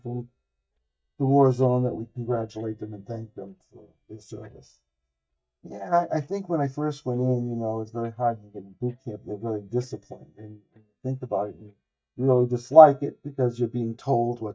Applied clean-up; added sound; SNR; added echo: neural mask model DeepFilterNet 3.